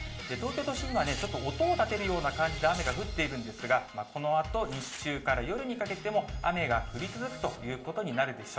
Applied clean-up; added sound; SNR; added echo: none; Tearing; 19 dB; reverberation time 0.7 s.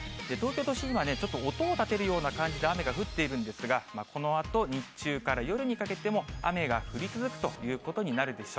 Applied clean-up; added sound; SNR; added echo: none; none; none; none.